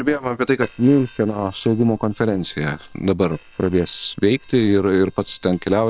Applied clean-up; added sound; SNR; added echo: neural separator model SepFormer WHAM!.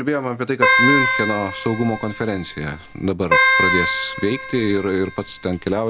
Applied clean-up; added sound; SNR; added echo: none; Keyboard (musical); -1 dB; none.